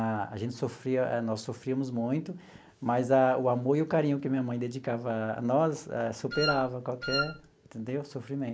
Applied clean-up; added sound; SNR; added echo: none; Wind instrument, woodwind instrument; 4 dB; none.